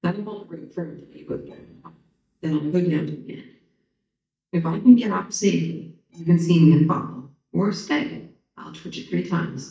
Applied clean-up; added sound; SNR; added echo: neural mask model DeepFilterNet 3.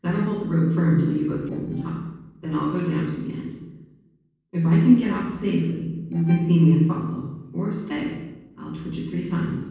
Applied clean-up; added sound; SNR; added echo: neural separator model SepFormer DNS4.